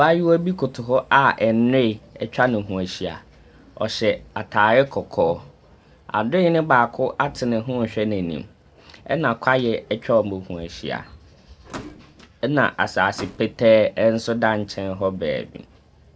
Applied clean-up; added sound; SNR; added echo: none; Slam / Microwave oven; 18 dB; none.